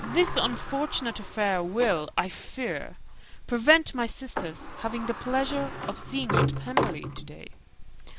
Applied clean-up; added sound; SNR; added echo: none; Sliding door; 6 dB; none.